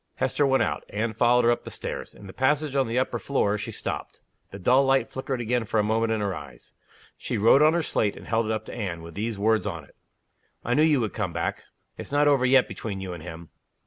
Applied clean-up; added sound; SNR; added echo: none; none; none; none.